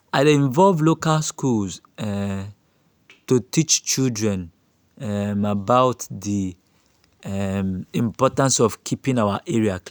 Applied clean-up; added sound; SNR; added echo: none; none; none; none.